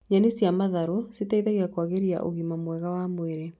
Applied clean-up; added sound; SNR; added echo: none; none; none; none.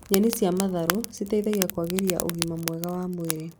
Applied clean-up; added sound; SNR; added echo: none; Fire; 7 dB; none.